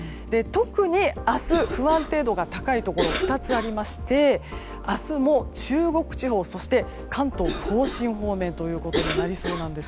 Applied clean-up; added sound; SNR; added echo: none; Cough; 9 dB; none.